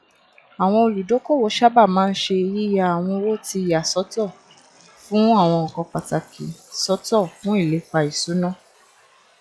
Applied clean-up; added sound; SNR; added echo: classical method log-MMSE.